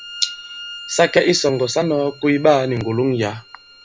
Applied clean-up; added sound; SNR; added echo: none; Bowed string instrument; 18 dB; none.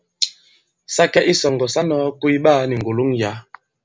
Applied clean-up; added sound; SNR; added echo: none; none; none; none.